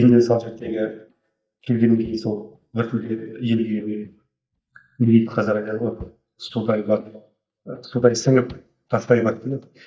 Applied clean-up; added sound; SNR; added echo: neural mask model DeepFilterNet 3.